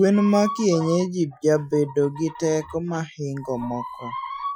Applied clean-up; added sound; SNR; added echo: classical method Wiener filter.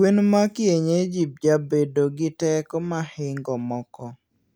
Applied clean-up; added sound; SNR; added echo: none; none; none; none.